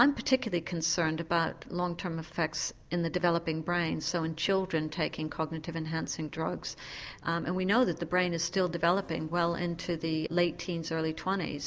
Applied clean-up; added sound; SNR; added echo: none; none; none; none.